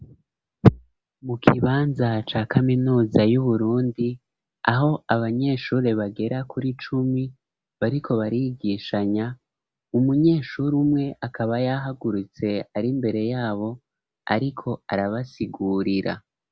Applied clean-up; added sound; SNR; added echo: none; none; none; none.